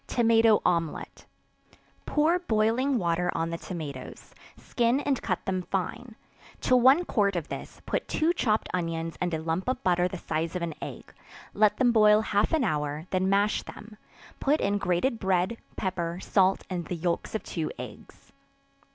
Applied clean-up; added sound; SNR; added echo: none; none; none; none.